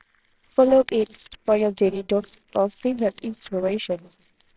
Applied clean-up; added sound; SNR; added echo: neural separator model SepFormer WHAMR!.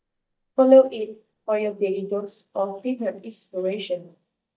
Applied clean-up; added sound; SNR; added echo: neural mask model DeepFilterNet 3.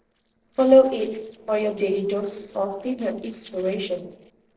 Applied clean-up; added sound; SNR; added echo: neural separator model SepFormer DNS4.